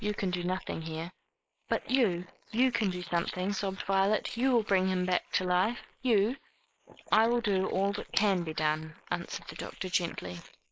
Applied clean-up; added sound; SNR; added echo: neural mask model Resemble Enhance denoiser.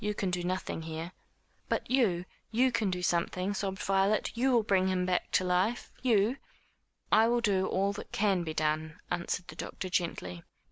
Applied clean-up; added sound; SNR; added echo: none; none; none; none.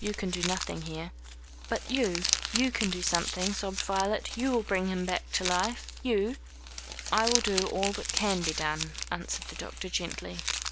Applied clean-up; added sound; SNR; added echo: none; Crumpling, crinkling; 4 dB; none.